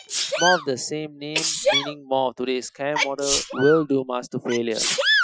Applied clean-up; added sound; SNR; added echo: classical method Wiener filter.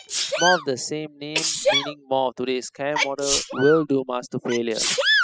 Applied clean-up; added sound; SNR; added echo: classical method spectral subtraction.